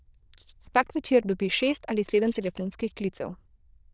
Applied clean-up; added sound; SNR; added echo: neural diffusion model UNIVERSE++.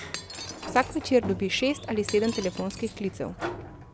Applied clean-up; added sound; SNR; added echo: none; Sliding door + Shatter; 10 dB; none.